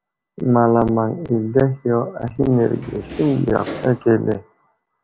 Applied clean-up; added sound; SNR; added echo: none; Door; 16 dB; none.